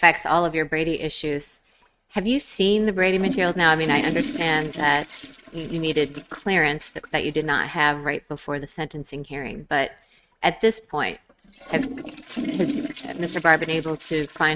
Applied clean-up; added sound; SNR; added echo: neural mask model RNNoise.